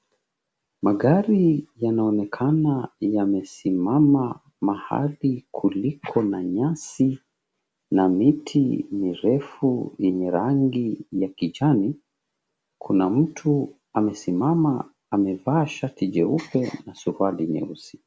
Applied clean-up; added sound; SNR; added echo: none; none; none; none.